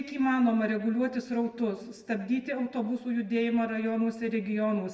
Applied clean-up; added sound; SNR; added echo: none; none; none; reverberation time 0.8 s.